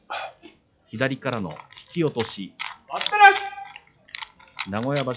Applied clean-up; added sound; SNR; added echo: classical method log-MMSE.